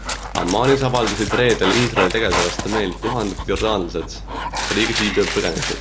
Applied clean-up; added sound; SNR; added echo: none; Dog; 4 dB; none.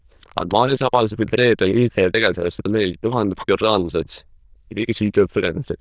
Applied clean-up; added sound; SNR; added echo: neural diffusion model UNIVERSE++.